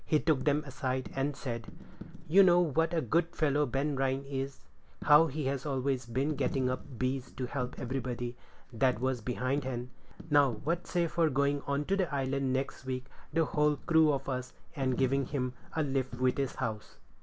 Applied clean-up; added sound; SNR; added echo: none; Coin (dropping); 18 dB; none.